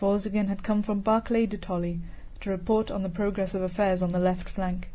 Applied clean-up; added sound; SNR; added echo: none; none; none; none.